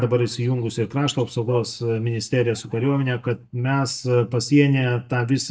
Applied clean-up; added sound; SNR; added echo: neural mask model DeepFilterNet 3.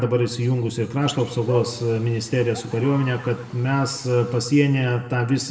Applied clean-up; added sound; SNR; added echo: none; Bird; 17 dB; reverberation time 0.8 s.